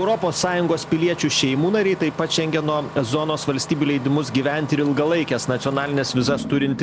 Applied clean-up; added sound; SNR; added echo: none; Engine starting; 13 dB; none.